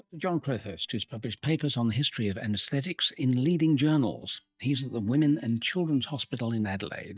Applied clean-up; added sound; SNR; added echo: neural mask model DeepFilterNet 3.